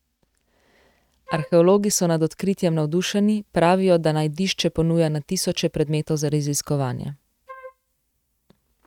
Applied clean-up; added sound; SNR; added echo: neural mask model RNNoise.